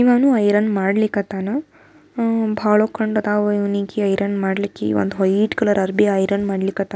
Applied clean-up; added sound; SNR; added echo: none; none; none; none.